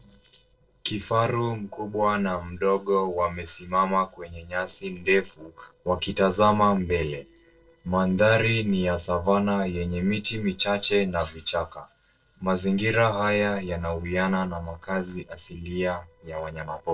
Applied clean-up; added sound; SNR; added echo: neural separator model SepFormer DNS4.